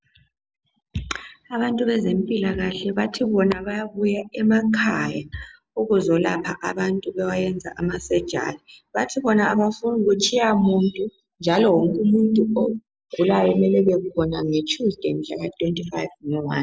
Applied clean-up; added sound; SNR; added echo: none; none; none; none.